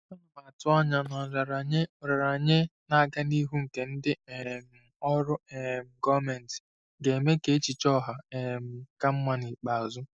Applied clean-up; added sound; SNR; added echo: neural mask model DeepFilterNet 3.